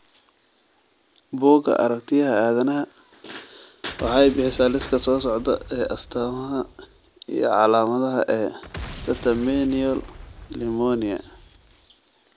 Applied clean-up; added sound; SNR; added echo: none; Boom; 16 dB; none.